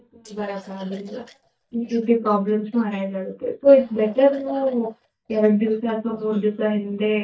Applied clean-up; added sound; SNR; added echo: neural mask model DeepFilterNet 3.